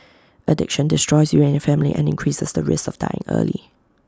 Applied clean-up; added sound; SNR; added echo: none; none; none; none.